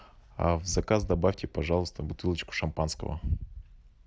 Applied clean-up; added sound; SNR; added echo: none; none; none; none.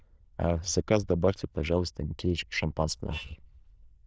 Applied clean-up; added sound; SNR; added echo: neural diffusion model UNIVERSE++.